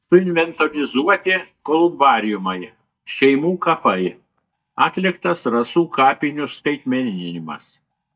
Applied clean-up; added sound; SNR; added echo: neural mask model DeepFilterNet 3.